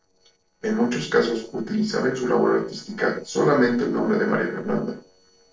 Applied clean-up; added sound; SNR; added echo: neural separator model SepFormer DNS4.